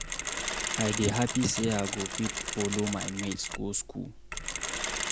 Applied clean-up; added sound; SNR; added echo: none; Mechanisms; 2 dB; none.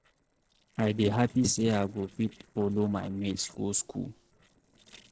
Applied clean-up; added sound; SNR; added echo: neural separator model SepFormer DNS4.